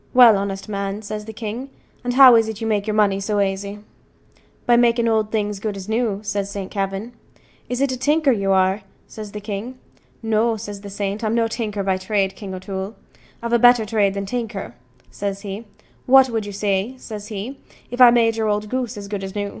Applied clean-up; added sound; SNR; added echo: none; none; none; none.